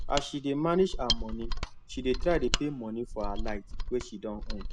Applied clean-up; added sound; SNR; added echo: none; Mechanisms; 1 dB; none.